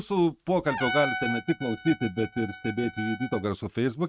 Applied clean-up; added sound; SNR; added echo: neural mask model RNNoise.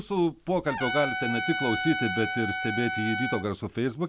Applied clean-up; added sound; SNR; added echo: none; Trumpet; 3 dB; none.